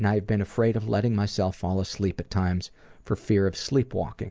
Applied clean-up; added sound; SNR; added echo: none; none; none; none.